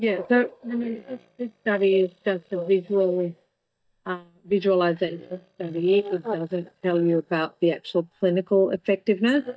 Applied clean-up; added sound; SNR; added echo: neural mask model DeepFilterNet 3.